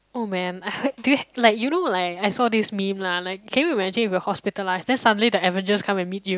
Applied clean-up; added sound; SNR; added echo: none; none; none; none.